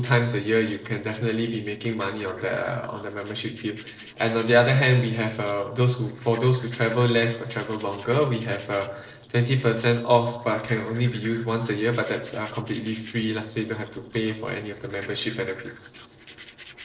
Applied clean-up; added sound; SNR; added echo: neural separator model SepFormer DNS4.